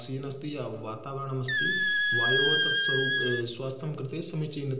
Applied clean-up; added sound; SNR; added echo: none; Squeak; -3 dB; reverberation time 0.9 s.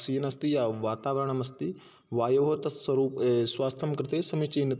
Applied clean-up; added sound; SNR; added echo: none; none; none; none.